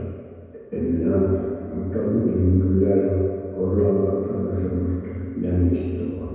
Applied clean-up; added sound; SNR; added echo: none; none; none; reverberation time 2.2 s.